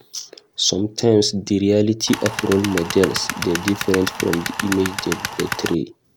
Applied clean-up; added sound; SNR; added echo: none; Tools; 7 dB; none.